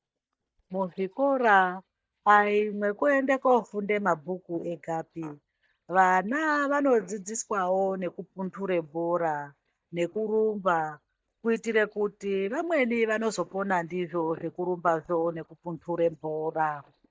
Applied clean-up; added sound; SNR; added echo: neural mask model DeepFilterNet 3.